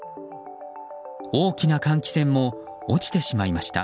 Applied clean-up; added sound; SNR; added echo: none; none; none; none.